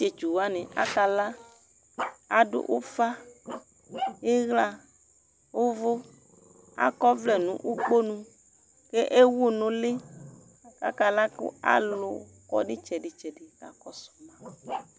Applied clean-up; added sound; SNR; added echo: none; Growling; 15 dB; none.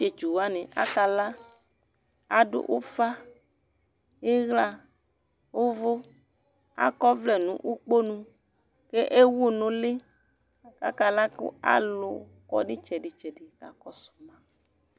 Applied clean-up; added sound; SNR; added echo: none; none; none; none.